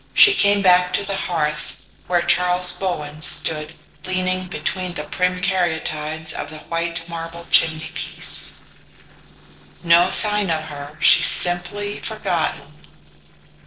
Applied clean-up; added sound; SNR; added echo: neural separator model SepFormer DNS4.